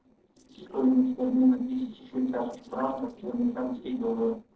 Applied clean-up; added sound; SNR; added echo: neural separator model SepFormer DNS4.